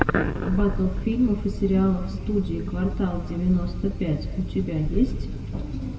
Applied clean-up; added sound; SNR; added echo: none; none; none; reverberation time 1.6 s.